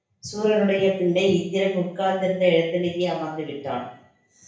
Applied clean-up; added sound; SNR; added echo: none; none; none; reverberation time 0.7 s.